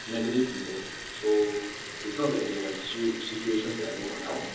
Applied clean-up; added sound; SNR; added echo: none; Liquid; 9 dB; reverberation time 0.9 s.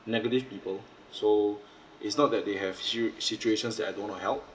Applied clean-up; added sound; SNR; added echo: none; none; none; none.